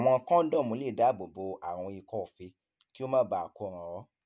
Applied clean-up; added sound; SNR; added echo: none; none; none; none.